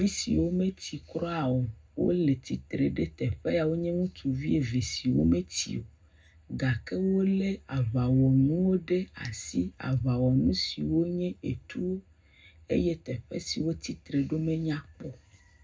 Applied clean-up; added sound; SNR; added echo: none; none; none; reverberation time 0.3 s.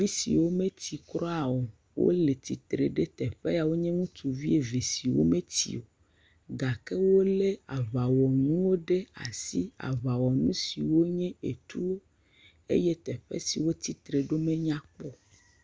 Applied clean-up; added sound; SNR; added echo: none; none; none; none.